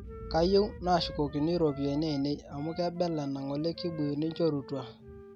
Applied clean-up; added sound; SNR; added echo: none; Boom + Wind instrument, woodwind instrument; 14 dB; none.